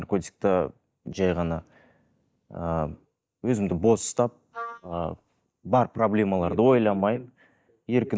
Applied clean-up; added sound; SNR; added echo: neural mask model DeepFilterNet 3.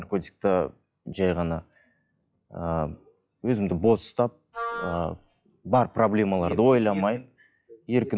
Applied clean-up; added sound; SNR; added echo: classical method log-MMSE.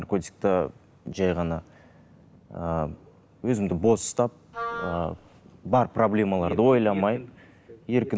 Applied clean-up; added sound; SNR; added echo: none; Wind instrument, woodwind instrument; 9 dB; none.